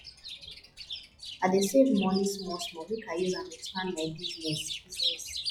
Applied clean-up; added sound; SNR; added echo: classical method log-MMSE.